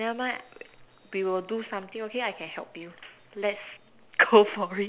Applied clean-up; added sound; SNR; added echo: none; none; none; none.